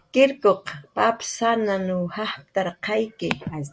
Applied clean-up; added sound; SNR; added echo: none; none; none; none.